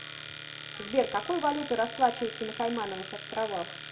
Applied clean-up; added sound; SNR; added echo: none; Domestic sounds, home sounds; 9 dB; reverberation time 0.5 s.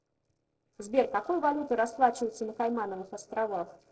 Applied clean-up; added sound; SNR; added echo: neural separator model SepFormer DNS4.